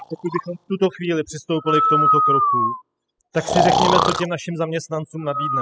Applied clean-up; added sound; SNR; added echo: classical method spectral subtraction.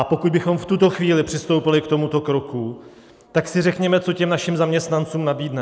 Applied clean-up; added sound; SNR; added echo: none; none; none; none.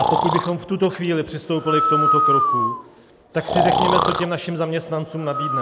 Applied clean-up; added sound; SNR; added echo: none; Breathing; -2 dB; none.